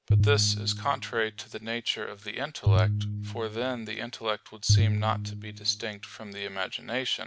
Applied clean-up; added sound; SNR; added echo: none; Piano; -3 dB; none.